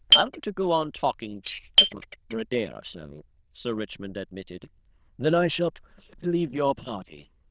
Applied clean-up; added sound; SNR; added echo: neural diffusion model UNIVERSE++.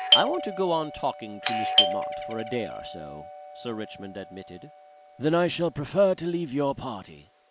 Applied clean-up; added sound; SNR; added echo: none; Doorbell; 1 dB; none.